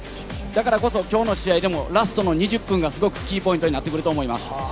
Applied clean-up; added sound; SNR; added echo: none; none; none; none.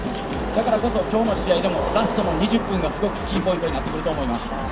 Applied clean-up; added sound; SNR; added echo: none; Wind / Rain; 4 dB; reverberation time 0.3 s.